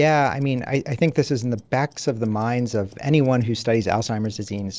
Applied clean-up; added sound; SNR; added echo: neural separator model SepFormer DNS4.